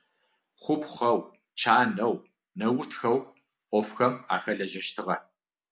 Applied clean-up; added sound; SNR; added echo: none; none; none; none.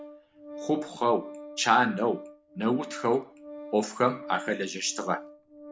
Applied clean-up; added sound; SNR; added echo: none; Organ; 15 dB; none.